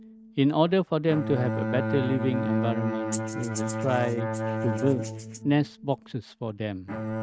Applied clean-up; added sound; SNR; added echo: neural mask model RNNoise.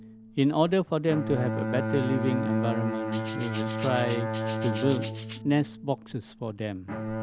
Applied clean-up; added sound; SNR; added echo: none; Bowed string instrument + Rattle (instrument); 1 dB; none.